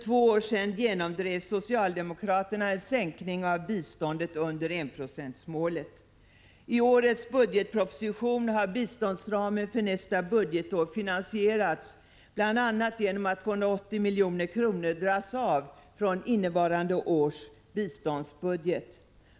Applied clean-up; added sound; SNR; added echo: none; none; none; none.